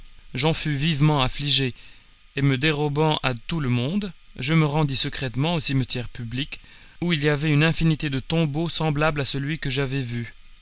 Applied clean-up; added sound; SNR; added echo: none; none; none; none.